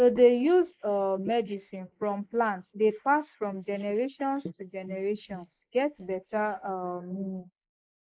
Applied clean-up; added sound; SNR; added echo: neural mask model Resemble Enhance denoiser.